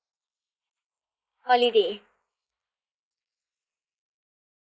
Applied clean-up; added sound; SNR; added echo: neural mask model Resemble Enhance denoiser.